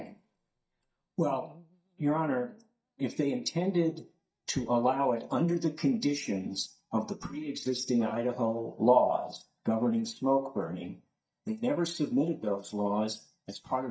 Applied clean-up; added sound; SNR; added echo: neural mask model DeepFilterNet 3.